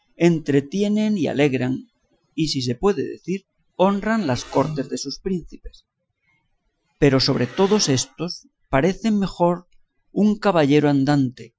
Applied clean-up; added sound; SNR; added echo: classical method Wiener filter.